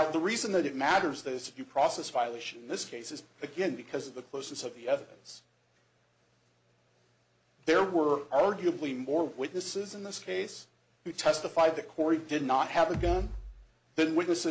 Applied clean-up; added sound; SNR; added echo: none; Bass drum; 7 dB; none.